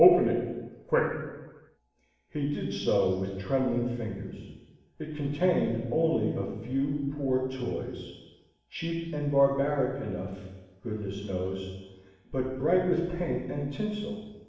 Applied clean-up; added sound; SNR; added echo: none; none; none; reverberation time 1.1 s.